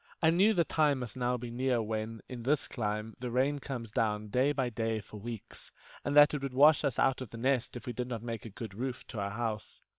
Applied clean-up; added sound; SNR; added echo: neural separator model SepFormer WHAM!.